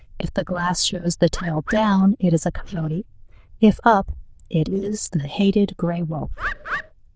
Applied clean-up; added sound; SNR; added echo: neural diffusion model UNIVERSE++.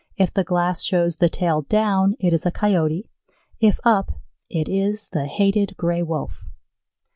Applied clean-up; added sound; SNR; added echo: none; none; none; none.